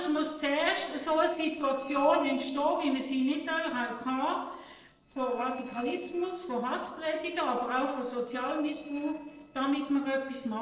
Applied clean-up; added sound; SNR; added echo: neural separator model SepFormer DNS4.